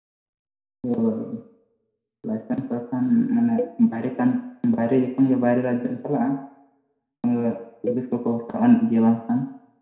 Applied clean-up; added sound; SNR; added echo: none; Cowbell; 13 dB; reverberation time 0.7 s.